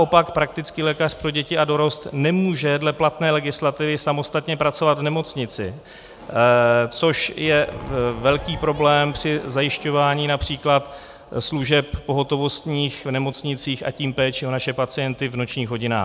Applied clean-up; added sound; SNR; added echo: none; Crowd; 16 dB; none.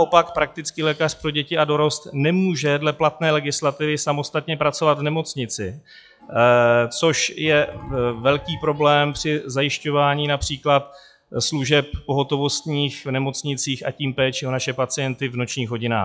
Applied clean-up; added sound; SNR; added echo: classical method log-MMSE.